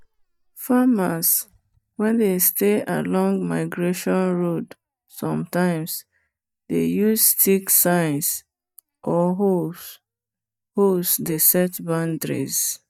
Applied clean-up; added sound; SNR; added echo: neural mask model DeepFilterNet 3.